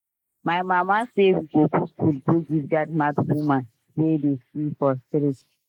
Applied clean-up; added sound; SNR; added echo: neural mask model Resemble Enhance denoiser.